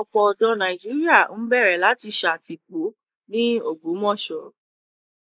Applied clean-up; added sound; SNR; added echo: neural mask model Resemble Enhance denoiser.